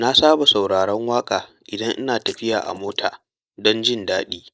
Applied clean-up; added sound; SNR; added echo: neural mask model Resemble Enhance denoiser.